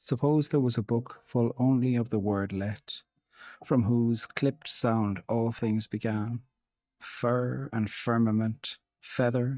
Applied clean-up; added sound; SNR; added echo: neural mask model DeepFilterNet 3.